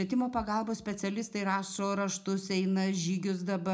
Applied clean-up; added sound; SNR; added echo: none; none; none; reverberation time 0.2 s.